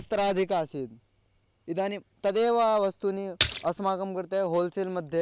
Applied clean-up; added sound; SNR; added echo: none; Splash, splatter; 0 dB; none.